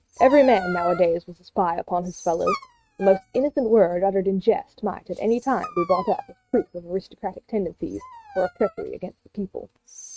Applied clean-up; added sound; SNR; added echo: neural mask model RNNoise.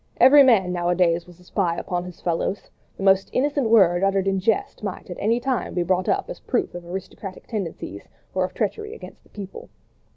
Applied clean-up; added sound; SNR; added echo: none; none; none; none.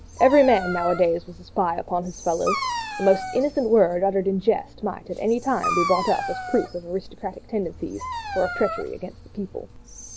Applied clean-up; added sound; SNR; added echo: none; Dog; 9 dB; none.